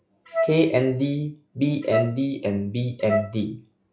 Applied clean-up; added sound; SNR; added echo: classical method log-MMSE.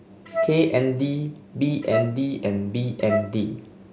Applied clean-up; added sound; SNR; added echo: none; Wind instrument, woodwind instrument; 4 dB; none.